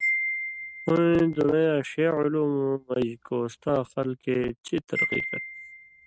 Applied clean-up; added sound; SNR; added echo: neural mask model RNNoise.